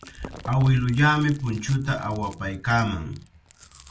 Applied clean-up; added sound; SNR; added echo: none; Chewing, mastication; 20 dB; reverberation time 0.2 s.